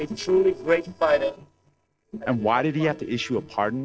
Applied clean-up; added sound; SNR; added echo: neural separator model SepFormer DNS4.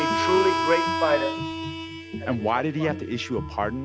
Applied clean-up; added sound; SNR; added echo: none; Harmonica; 3 dB; none.